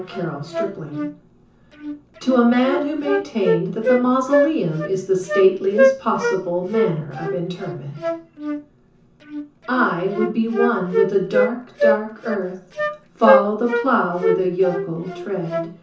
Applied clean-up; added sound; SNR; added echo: none; Wind instrument, woodwind instrument; 2 dB; reverberation time 0.6 s.